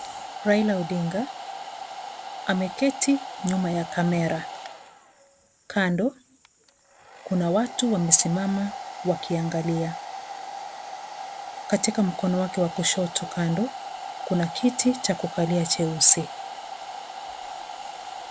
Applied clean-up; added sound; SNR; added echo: none; Domestic sounds, home sounds; 11 dB; none.